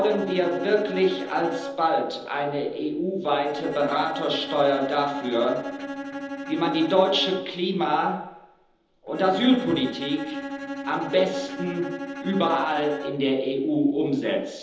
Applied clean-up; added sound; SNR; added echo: none; Bowed string instrument; 11 dB; reverberation time 0.9 s.